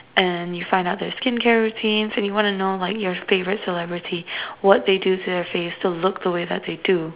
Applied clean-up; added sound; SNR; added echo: none; none; none; none.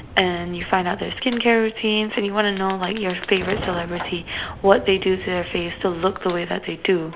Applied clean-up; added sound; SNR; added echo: none; Fire; 15 dB; none.